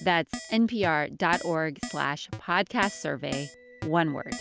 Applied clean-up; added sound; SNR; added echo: none; Keyboard (musical); 13 dB; none.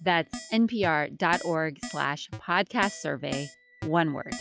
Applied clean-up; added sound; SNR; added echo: classical method log-MMSE.